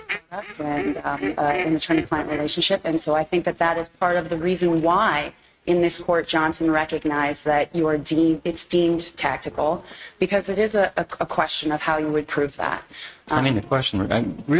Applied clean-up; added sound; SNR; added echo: neural mask model RNNoise.